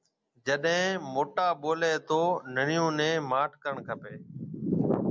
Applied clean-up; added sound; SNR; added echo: none; none; none; none.